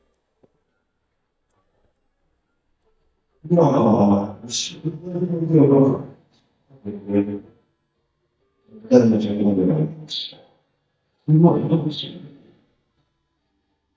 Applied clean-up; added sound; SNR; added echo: neural mask model DeepFilterNet 3.